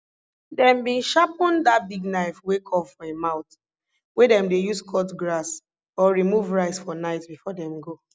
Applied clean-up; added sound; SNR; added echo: none; none; none; none.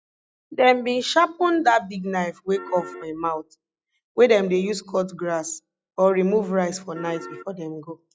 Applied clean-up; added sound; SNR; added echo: classical method log-MMSE.